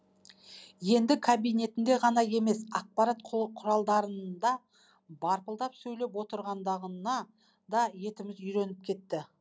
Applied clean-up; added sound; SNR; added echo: none; none; none; none.